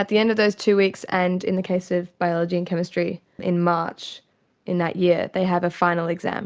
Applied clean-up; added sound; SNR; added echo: none; none; none; none.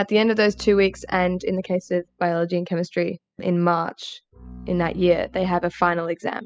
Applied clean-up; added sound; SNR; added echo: classical method spectral subtraction.